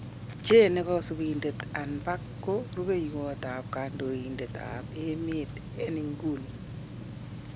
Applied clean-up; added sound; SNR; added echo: none; Tick-tock; 9 dB; none.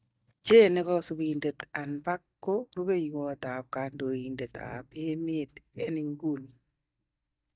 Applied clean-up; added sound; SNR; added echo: neural mask model DeepFilterNet 3.